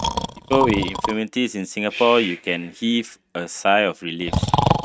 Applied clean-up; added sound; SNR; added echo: neural mask model RNNoise.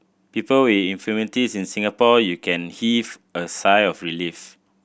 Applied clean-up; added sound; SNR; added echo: none; none; none; none.